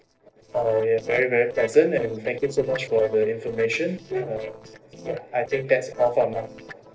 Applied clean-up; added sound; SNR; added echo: neural separator model SepFormer DNS4.